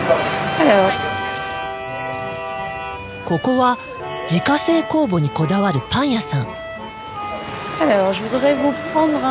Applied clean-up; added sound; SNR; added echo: none; none; none; none.